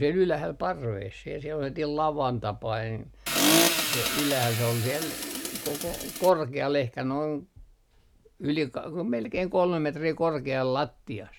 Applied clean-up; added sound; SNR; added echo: none; Accelerating, revving, vroom; -1 dB; none.